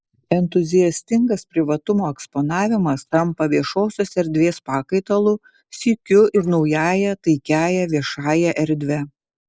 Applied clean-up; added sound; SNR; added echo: neural mask model Resemble Enhance denoiser.